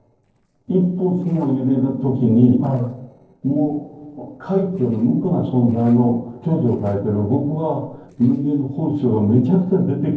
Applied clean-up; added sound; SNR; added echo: neural separator model SepFormer DNS4.